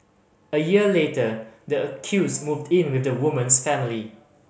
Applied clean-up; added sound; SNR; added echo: none; none; none; none.